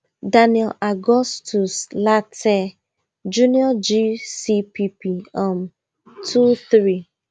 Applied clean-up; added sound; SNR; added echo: none; none; none; none.